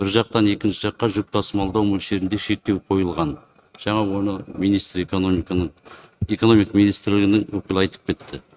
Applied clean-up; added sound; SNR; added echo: neural mask model RNNoise.